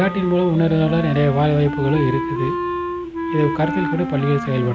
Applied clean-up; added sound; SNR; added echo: none; Wind instrument, woodwind instrument; 6 dB; none.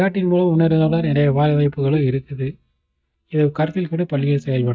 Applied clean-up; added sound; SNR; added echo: neural mask model DeepFilterNet 3.